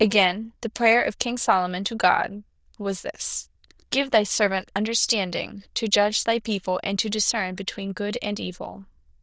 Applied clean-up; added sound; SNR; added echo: neural diffusion model UNIVERSE++.